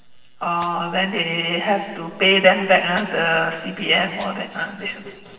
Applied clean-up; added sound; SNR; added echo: neural separator model SepFormer DNS4.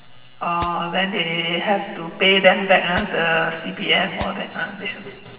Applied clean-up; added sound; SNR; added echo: none; Rattle (instrument); 15 dB; reverberation time 2.5 s.